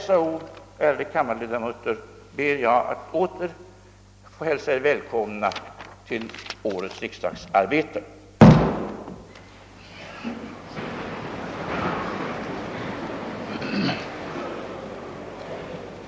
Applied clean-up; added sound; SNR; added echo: none; none; none; none.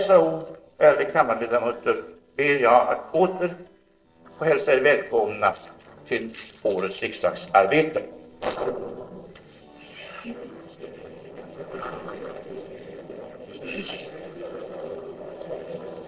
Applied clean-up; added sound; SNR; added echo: neural separator model SepFormer DNS4.